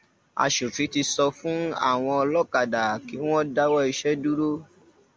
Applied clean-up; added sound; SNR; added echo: none; none; none; none.